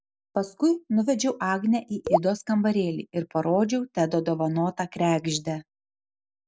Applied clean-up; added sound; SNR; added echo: none; Raindrop / Drip; 1 dB; none.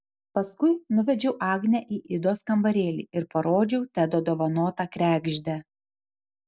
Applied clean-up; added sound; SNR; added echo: none; none; none; none.